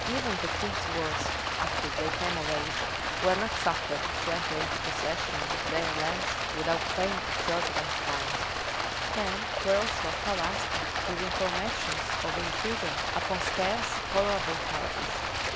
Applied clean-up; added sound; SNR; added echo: none; Stream; -3 dB; none.